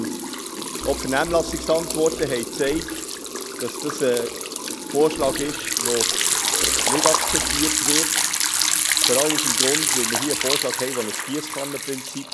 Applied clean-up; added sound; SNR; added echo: none; Liquid; -3 dB; none.